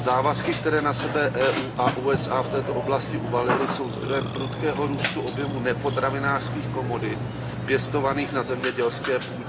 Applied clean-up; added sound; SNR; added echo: none; Burping, eructation; 3 dB; reverberation time 0.3 s.